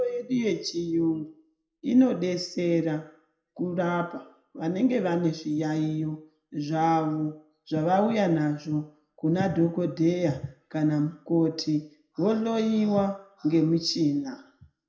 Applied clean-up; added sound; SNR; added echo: none; none; none; reverberation time 0.5 s.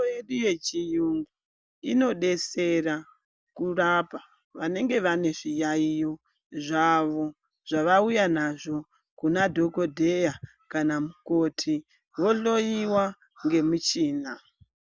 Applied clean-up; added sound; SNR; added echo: none; none; none; none.